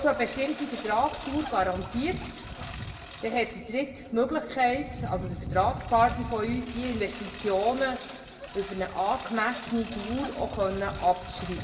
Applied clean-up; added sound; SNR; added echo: none; Engine; 10 dB; reverberation time 1.0 s.